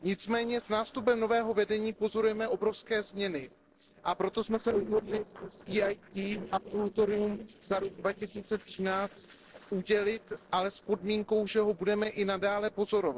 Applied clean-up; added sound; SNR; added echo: neural separator model SepFormer DNS4.